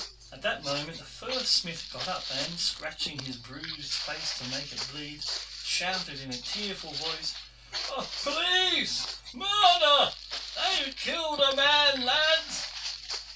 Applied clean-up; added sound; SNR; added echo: none; Walk, footsteps; 9 dB; reverberation time 0.2 s.